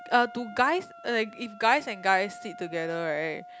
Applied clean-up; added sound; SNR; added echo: none; Wind instrument, woodwind instrument; 18 dB; none.